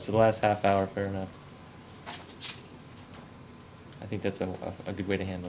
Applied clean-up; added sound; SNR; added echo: none; none; none; none.